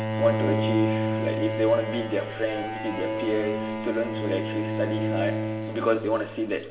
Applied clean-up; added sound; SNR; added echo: none; Bowed string instrument; 1 dB; reverberation time 0.6 s.